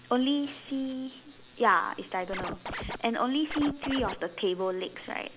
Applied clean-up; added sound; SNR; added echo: none; Scratching (performance technique); 6 dB; none.